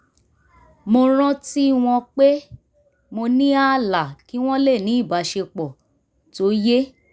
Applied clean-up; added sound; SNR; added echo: none; none; none; none.